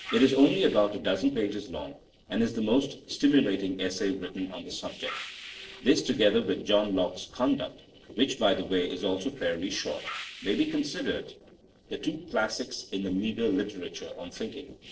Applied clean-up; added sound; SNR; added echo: neural separator model SepFormer DNS4.